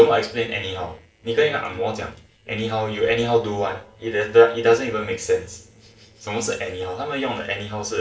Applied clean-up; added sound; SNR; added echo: neural separator model SepFormer DNS4.